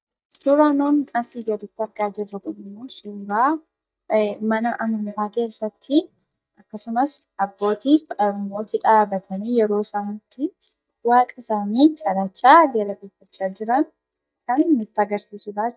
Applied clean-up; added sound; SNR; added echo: neural mask model DeepFilterNet 3.